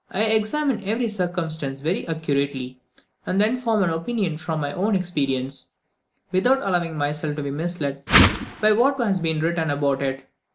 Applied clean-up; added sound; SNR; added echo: none; Whoosh, swoosh, swish; -5 dB; none.